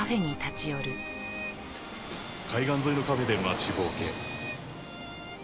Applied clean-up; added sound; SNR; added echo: none; Fixed-wing aircraft, airplane; 6 dB; none.